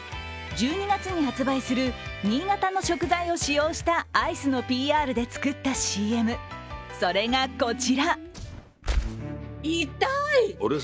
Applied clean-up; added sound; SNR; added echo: none; none; none; none.